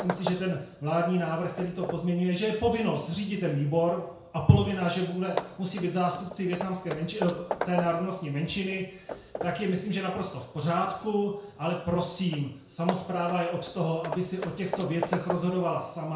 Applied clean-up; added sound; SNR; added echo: none; Hammer / Wood; 11 dB; reverberation time 0.5 s.